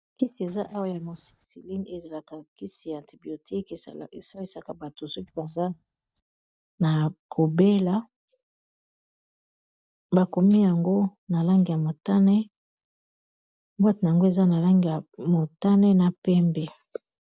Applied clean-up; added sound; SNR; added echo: neural mask model DeepFilterNet 3.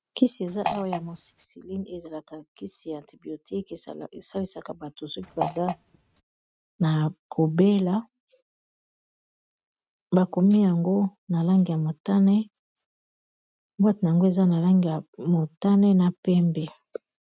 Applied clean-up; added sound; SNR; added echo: neural mask model RNNoise.